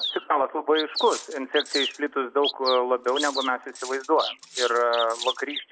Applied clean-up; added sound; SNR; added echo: none; Cutlery, silverware + Bird vocalization, bird call, bird song; 8 dB; none.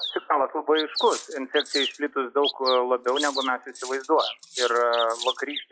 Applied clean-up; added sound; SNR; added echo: classical method log-MMSE.